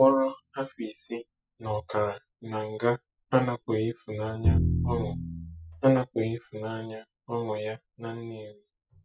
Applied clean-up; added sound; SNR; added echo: classical method Wiener filter.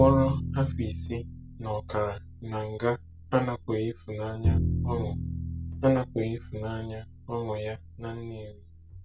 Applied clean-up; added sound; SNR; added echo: none; Bowed string instrument; 4 dB; none.